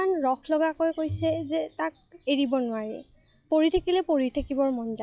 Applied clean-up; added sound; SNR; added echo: classical method log-MMSE.